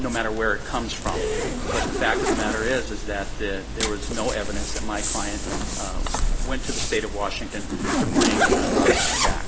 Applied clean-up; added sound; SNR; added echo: none; Zipper (clothing); -4 dB; none.